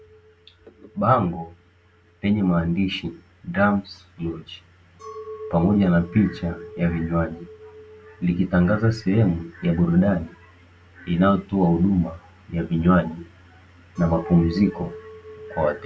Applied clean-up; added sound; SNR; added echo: none; Chink, clink; 20 dB; none.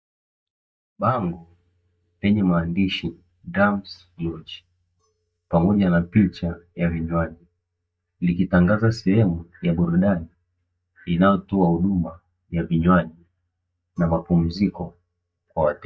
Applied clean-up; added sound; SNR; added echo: neural mask model DeepFilterNet 3.